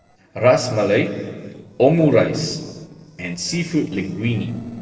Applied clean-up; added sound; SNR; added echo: neural separator model SepFormer DNS4.